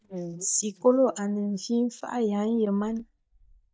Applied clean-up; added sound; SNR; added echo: neural mask model DeepFilterNet 3.